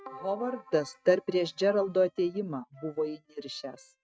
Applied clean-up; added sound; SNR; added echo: neural mask model RNNoise.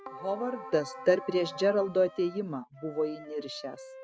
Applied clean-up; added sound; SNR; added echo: none; Keyboard (musical) + Wind instrument, woodwind instrument; 15 dB; none.